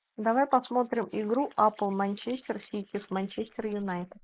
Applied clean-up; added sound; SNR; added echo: neural mask model Resemble Enhance denoiser.